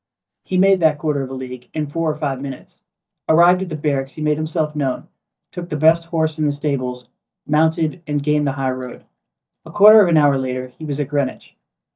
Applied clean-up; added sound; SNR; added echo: neural mask model DeepFilterNet 3.